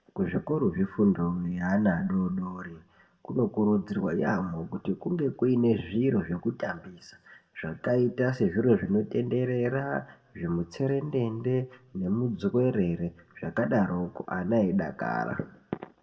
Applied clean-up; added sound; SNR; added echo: none; none; none; reverberation time 0.5 s.